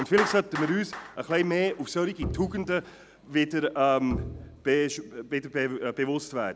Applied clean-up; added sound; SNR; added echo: none; Bowed string instrument + Clapping; 11 dB; none.